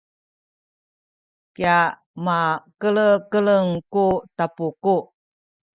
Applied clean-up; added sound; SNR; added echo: none; none; none; none.